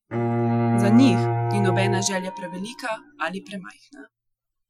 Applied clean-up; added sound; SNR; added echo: classical method Wiener filter.